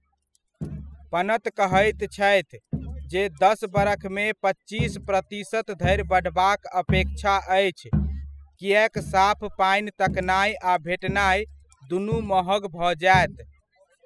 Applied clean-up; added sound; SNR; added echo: classical method spectral subtraction.